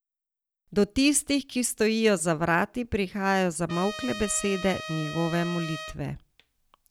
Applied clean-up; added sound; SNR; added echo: none; Trumpet; 11 dB; none.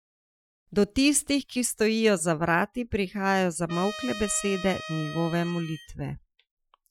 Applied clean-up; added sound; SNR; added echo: classical method Wiener filter.